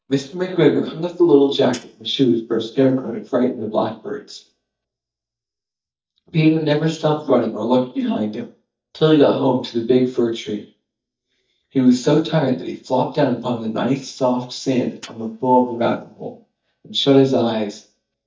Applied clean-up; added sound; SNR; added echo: neural mask model DeepFilterNet 3.